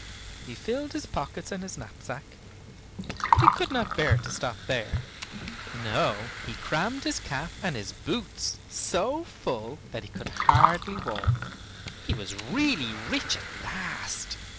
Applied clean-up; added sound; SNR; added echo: none; Gurgling; -1 dB; none.